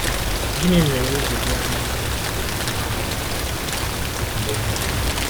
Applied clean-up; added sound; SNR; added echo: none; Rain; -5 dB; none.